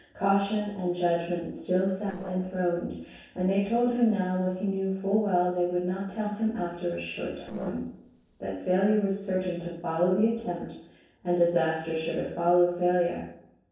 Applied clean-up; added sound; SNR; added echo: neural separator model SepFormer DNS4.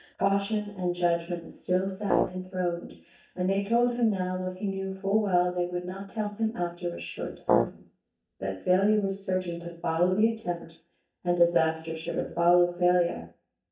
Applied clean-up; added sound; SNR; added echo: neural mask model DeepFilterNet 3.